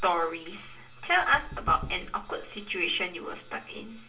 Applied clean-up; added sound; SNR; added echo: none; Knock / Wood; 13 dB; reverberation time 0.2 s.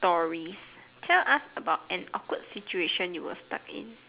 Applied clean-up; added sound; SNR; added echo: none; none; none; none.